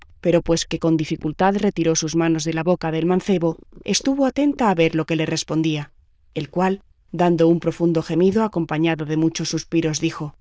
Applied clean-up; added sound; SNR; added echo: neural diffusion model UNIVERSE++.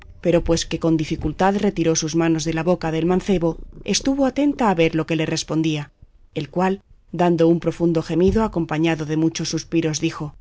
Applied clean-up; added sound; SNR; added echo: none; Bass drum + Purr; 17 dB; none.